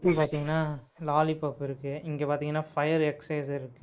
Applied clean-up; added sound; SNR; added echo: neural mask model Resemble Enhance denoiser.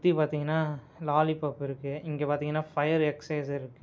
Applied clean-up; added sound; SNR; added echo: none; none; none; none.